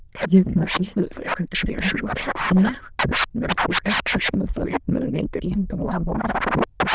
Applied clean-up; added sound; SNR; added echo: neural diffusion model UNIVERSE++.